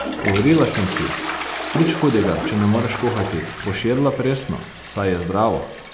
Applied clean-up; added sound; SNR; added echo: none; Toilet flush; 7 dB; none.